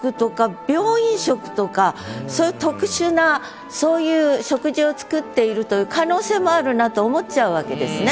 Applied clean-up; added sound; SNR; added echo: none; none; none; none.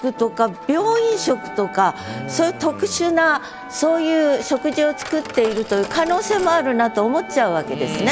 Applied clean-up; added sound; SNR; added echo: none; Wind instrument, woodwind instrument + Coin (dropping); 17 dB; none.